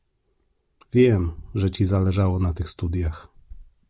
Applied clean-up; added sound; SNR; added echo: none; none; none; none.